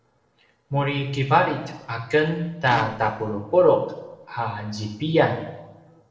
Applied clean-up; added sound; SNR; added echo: neural separator model SepFormer DNS4.